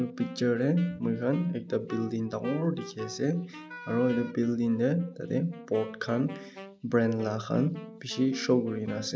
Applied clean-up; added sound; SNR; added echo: none; Wind instrument, woodwind instrument + Wind instrument, woodwind instrument; 16 dB; none.